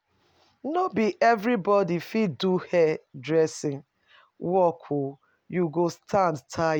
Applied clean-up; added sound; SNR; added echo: none; none; none; none.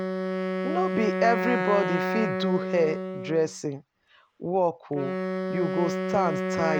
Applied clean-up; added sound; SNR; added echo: none; Wind instrument, woodwind instrument; 2 dB; none.